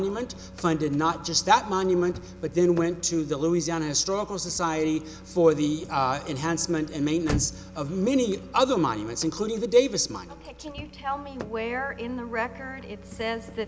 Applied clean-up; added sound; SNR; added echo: none; Bowed string instrument + Slam / Car; 15 dB; none.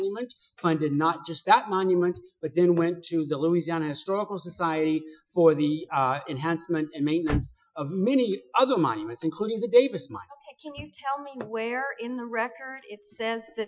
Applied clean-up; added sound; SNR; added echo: classical method Wiener filter.